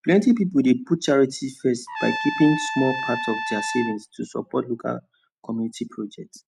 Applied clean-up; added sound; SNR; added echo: none; Trumpet; 6 dB; none.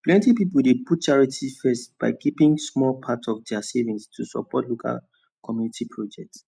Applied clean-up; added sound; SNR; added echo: none; none; none; none.